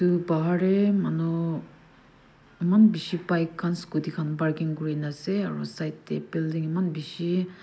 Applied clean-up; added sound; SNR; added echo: none; none; none; none.